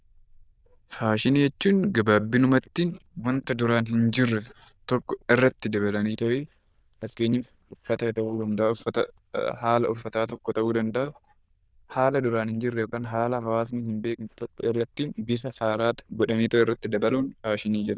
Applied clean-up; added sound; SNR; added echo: neural diffusion model UNIVERSE++.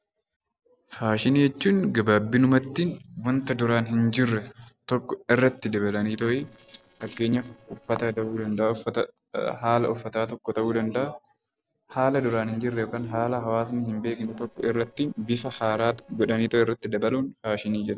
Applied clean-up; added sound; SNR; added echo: neural separator model SepFormer DNS4.